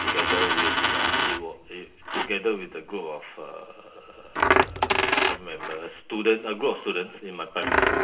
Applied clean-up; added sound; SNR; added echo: none; Coin (dropping); -5 dB; reverberation time 0.6 s.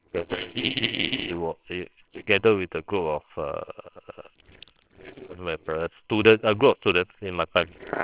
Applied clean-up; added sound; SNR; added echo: neural separator model SepFormer WHAMR!.